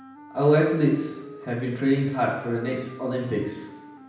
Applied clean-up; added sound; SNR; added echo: none; Wind instrument, woodwind instrument; 20 dB; reverberation time 0.9 s.